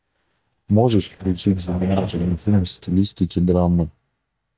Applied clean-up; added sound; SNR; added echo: neural mask model DeepFilterNet 3.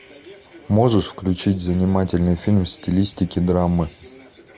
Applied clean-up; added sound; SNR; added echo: none; none; none; none.